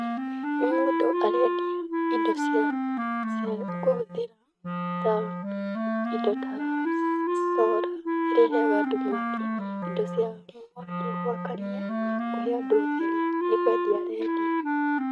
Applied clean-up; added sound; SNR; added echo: neural mask model RNNoise.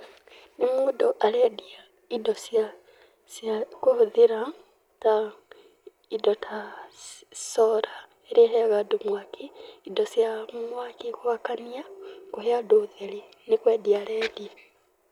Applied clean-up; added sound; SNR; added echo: none; none; none; none.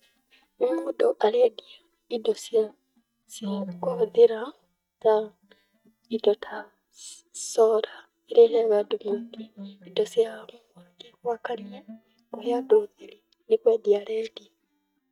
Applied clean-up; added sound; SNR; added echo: neural mask model DeepFilterNet 3.